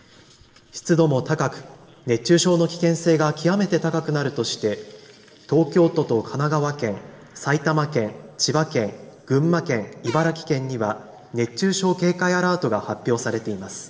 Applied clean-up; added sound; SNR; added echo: none; Cupboard open or close / Door; 15 dB; reverberation time 1.5 s.